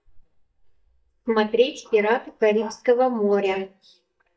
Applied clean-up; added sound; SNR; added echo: neural mask model DeepFilterNet 3.